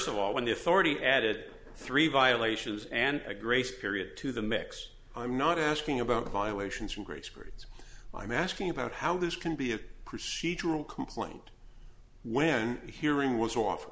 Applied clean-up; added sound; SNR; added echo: none; none; none; none.